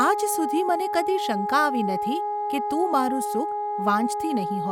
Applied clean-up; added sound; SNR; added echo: none; Wind instrument, woodwind instrument; 2 dB; none.